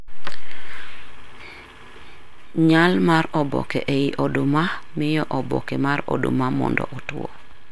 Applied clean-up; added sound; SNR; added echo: none; none; none; none.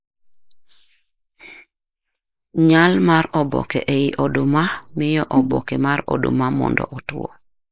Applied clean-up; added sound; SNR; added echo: neural mask model Resemble Enhance denoiser.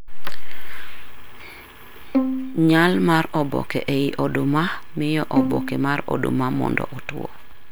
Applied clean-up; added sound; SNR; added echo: none; Bowed string instrument; 8 dB; none.